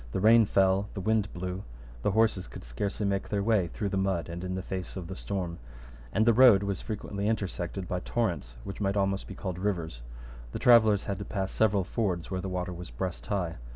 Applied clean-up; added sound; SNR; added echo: none; none; none; none.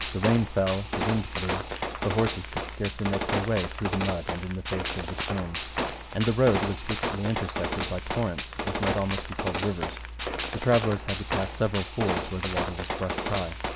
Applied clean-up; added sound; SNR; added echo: none; Gunshot, gunfire; 4 dB; none.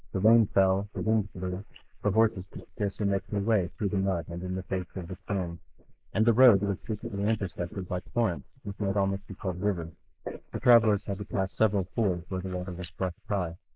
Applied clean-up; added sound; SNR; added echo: neural mask model Resemble Enhance denoiser.